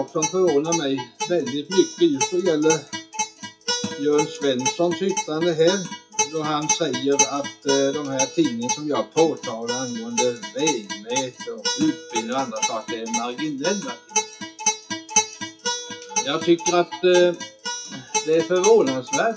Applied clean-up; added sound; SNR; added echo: classical method WPE with log-MMSE.